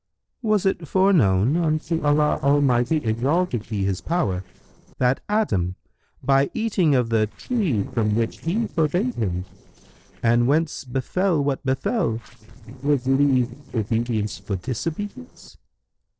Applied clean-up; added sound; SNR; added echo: neural separator model SepFormer DNS4.